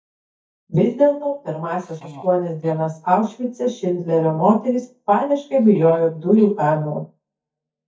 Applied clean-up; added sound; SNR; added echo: neural mask model DeepFilterNet 3.